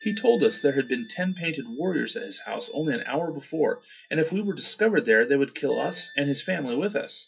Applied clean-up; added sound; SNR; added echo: classical method WPE with log-MMSE.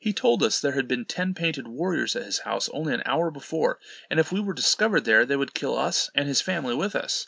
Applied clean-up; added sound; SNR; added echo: none; none; none; none.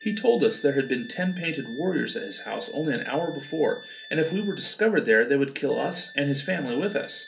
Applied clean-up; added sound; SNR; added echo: none; Wind instrument, woodwind instrument; 19 dB; reverberation time 0.3 s.